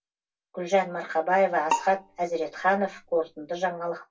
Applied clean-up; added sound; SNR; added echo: none; Bowed string instrument; 8 dB; reverberation time 0.1 s.